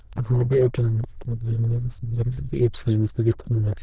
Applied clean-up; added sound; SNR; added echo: neural diffusion model UNIVERSE++.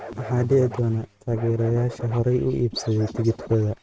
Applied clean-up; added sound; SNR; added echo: neural mask model RNNoise.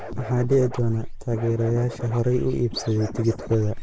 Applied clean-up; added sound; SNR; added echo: neural mask model Resemble Enhance denoiser.